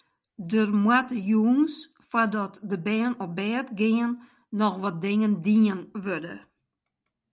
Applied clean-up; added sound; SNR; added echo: none; none; none; none.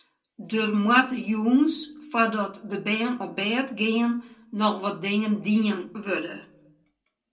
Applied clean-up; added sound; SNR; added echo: none; none; none; reverberation time 0.2 s.